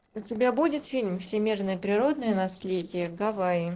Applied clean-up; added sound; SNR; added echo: neural separator model SepFormer DNS4.